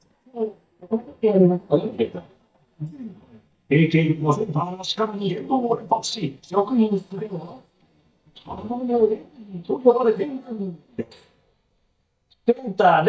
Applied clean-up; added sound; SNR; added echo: neural mask model DeepFilterNet 3.